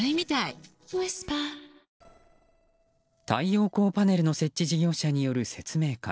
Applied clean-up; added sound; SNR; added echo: neural separator model SepFormer DNS4.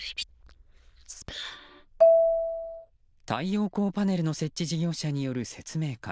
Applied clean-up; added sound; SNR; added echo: neural diffusion model UNIVERSE++.